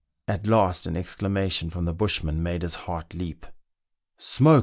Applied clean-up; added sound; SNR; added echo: none; none; none; none.